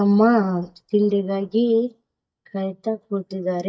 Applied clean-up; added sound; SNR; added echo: neural mask model DeepFilterNet 3.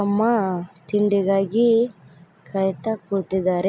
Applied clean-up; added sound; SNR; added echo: none; none; none; none.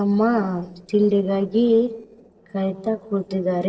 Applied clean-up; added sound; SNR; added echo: neural separator model SepFormer DNS4.